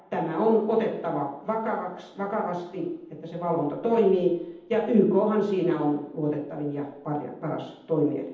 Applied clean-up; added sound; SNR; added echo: none; none; none; reverberation time 0.8 s.